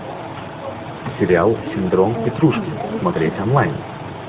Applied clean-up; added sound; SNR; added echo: none; none; none; none.